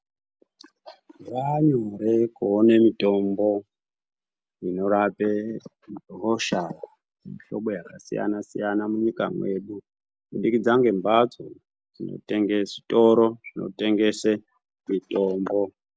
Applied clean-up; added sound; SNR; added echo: none; none; none; none.